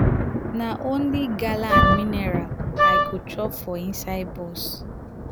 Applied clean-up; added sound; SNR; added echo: none; Wind instrument, woodwind instrument + Thunder; -4 dB; none.